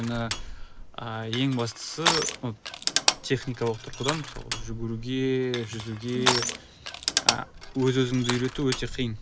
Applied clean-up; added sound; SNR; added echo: none; Crushing; 2 dB; none.